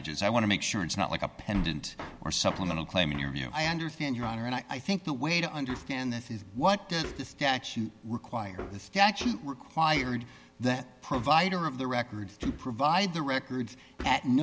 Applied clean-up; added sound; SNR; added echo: none; Hammer; 17 dB; none.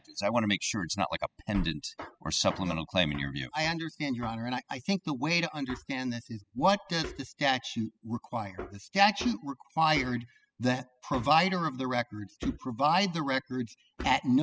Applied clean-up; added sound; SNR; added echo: classical method spectral subtraction.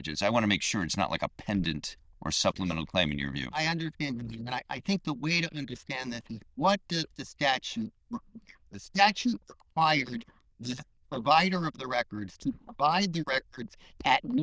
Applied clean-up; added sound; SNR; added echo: neural diffusion model UNIVERSE++.